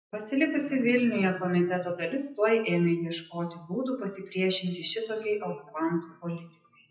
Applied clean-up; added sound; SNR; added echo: classical method WPE with log-MMSE.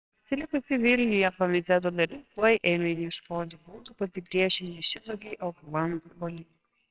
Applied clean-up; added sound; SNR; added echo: neural separator model SepFormer WHAMR!.